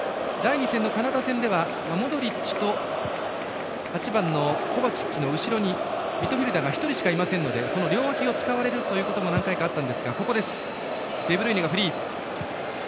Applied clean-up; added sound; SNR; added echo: none; none; none; none.